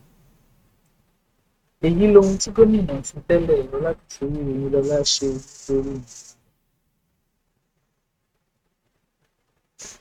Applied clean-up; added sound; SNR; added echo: neural mask model RNNoise.